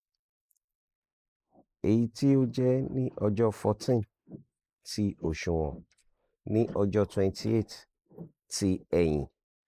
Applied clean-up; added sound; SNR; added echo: neural mask model Resemble Enhance denoiser.